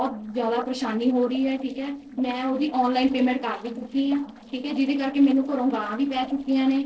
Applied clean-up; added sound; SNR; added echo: neural separator model SepFormer DNS4.